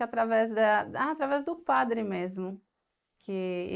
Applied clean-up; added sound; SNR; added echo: neural mask model Resemble Enhance denoiser.